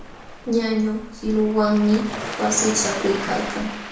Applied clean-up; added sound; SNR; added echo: none; Waves, surf; 10 dB; reverberation time 0.6 s.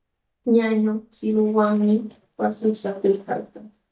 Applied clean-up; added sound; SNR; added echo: neural mask model DeepFilterNet 3.